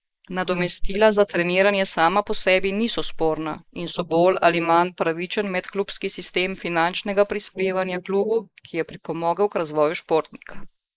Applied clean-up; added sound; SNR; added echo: neural mask model Resemble Enhance denoiser.